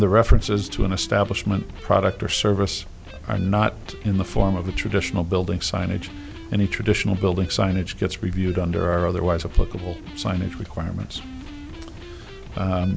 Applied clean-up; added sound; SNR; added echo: none; Electric guitar; 19 dB; none.